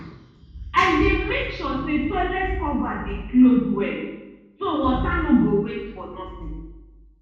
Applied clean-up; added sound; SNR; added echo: none; none; none; reverberation time 1.1 s.